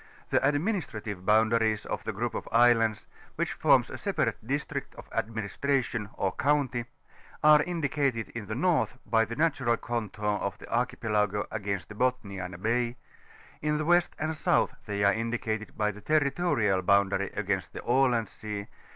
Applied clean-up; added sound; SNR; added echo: none; none; none; none.